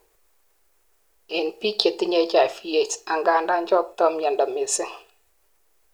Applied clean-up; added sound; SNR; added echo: none; none; none; none.